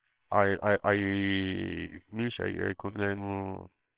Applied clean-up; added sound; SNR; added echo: neural separator model SepFormer WHAMR!.